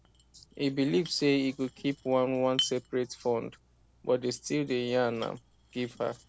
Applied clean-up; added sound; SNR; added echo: none; Chink, clink; 14 dB; none.